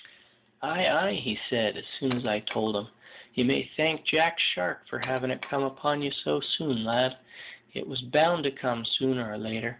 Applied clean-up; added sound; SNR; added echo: none; Wood; 16 dB; none.